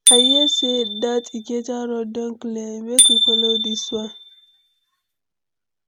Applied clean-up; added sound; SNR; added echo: none; Bicycle bell; -5 dB; none.